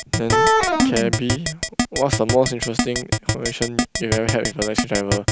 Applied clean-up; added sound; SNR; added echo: none; Keyboard (musical) + Wind instrument, woodwind instrument; -2 dB; none.